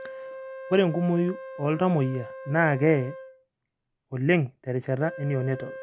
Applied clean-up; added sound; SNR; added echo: none; Wind instrument, woodwind instrument; 14 dB; none.